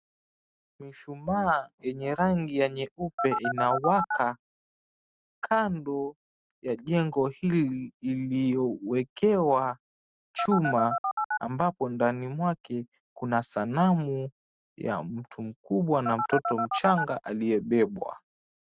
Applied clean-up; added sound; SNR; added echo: neural mask model RNNoise.